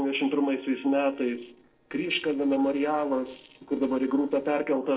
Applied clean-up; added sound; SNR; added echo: neural separator model SepFormer DNS4.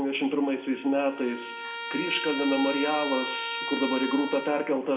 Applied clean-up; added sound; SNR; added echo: none; Trumpet; 8 dB; reverberation time 0.6 s.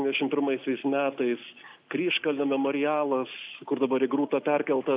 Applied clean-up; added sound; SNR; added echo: none; none; none; none.